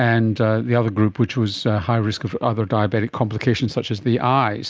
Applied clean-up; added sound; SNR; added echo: none; none; none; none.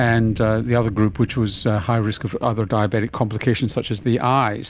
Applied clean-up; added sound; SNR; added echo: none; Thunder; 17 dB; none.